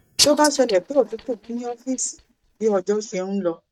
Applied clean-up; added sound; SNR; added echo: neural mask model DeepFilterNet 3.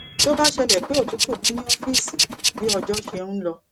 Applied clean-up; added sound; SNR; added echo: neural mask model RNNoise.